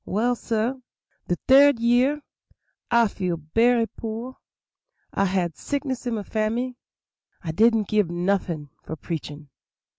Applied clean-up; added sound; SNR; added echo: none; none; none; none.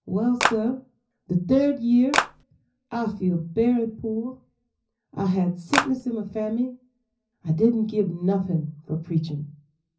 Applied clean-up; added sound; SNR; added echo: none; Clapping; -2 dB; reverberation time 0.5 s.